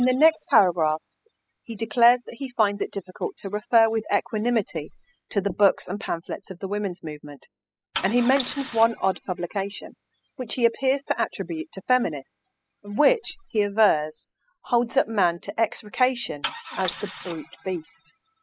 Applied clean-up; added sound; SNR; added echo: classical method spectral subtraction.